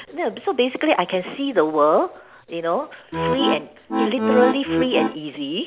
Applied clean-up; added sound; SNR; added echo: none; Accordion; 0 dB; none.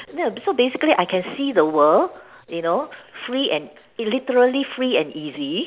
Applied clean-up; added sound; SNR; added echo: none; none; none; none.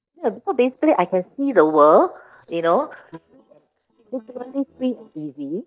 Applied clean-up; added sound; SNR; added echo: neural mask model DeepFilterNet 3.